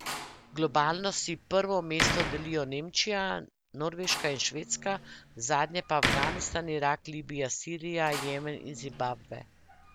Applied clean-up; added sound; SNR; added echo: none; Slam; 6 dB; none.